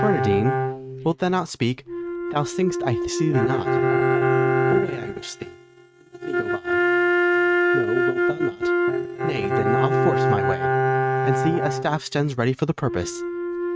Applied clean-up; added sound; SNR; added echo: neural mask model RNNoise.